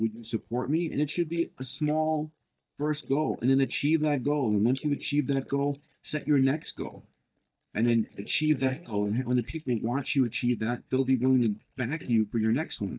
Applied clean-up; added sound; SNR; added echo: neural mask model DeepFilterNet 3.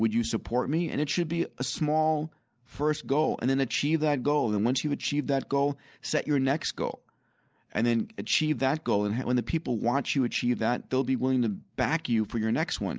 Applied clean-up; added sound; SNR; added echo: none; none; none; none.